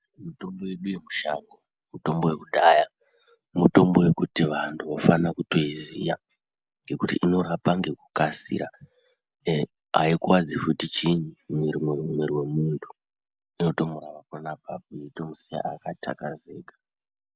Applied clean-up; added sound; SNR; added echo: none; none; none; none.